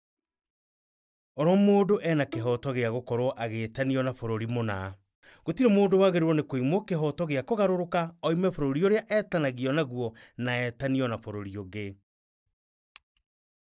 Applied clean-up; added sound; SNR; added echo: neural mask model DeepFilterNet 3.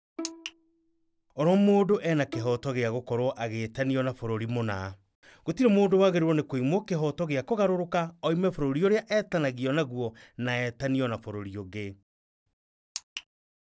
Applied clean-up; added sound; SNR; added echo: none; Bowed string instrument; 18 dB; none.